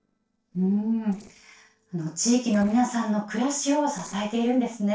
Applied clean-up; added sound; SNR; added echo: neural separator model SepFormer DNS4.